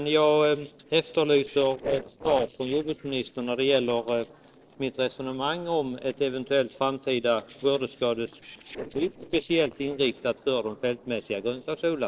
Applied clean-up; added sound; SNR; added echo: neural separator model SepFormer DNS4.